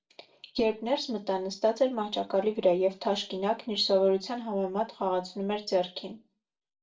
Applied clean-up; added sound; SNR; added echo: none; none; none; reverberation time 0.2 s.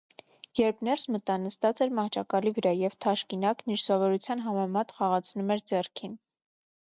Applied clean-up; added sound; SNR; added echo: none; none; none; none.